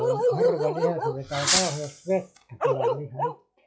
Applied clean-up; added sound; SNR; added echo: classical method log-MMSE.